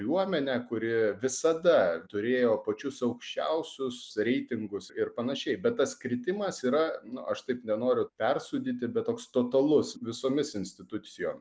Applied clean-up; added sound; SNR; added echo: none; none; none; none.